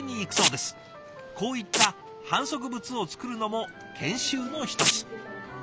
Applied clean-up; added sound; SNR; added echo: none; Domestic sounds, home sounds; -2 dB; none.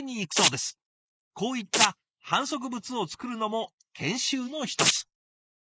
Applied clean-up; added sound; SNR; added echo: neural mask model Resemble Enhance denoiser.